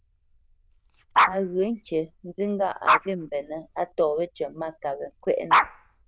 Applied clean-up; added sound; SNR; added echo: neural diffusion model UNIVERSE++.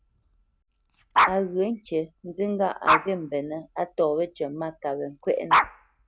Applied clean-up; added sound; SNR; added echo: none; Dog; 0 dB; none.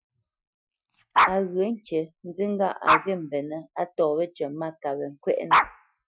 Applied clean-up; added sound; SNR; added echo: classical method Wiener filter.